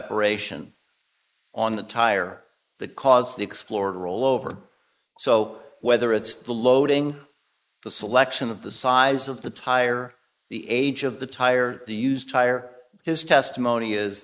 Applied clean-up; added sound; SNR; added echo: neural mask model Resemble Enhance denoiser.